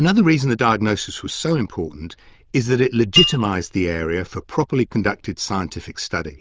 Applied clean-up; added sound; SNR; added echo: neural diffusion model UNIVERSE++.